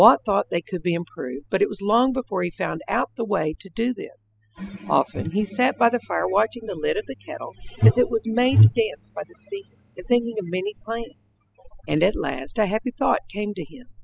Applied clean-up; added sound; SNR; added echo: classical method spectral subtraction.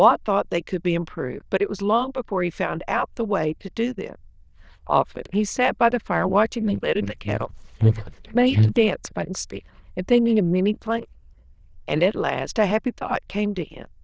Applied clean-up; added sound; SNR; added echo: neural diffusion model UNIVERSE++.